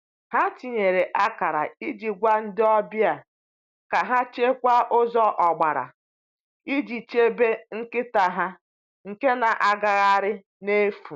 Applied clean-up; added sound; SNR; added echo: none; none; none; none.